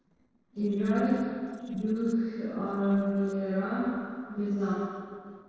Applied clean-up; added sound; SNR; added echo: neural separator model SepFormer DNS4.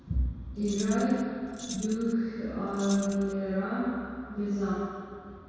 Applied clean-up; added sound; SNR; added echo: none; Keys jangling; 14 dB; reverberation time 2.0 s.